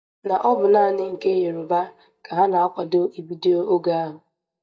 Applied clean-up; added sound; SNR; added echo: neural mask model DeepFilterNet 3.